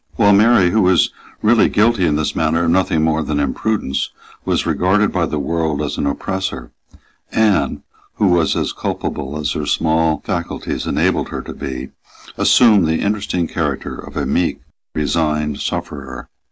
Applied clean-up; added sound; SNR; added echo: none; none; none; none.